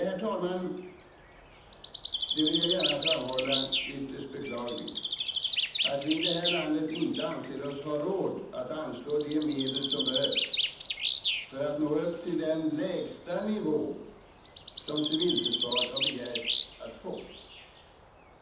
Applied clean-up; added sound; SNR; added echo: none; Bird; -1 dB; reverberation time 0.8 s.